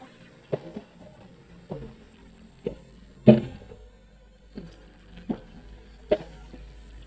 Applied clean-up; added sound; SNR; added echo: neural mask model DeepFilterNet 3.